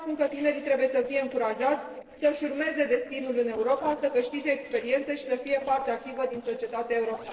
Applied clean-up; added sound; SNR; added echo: neural separator model SepFormer DNS4.